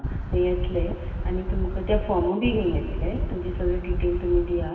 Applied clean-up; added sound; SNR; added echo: none; Wind; 0 dB; reverberation time 2.9 s.